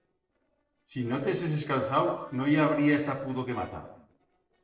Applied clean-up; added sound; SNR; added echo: neural separator model SepFormer DNS4.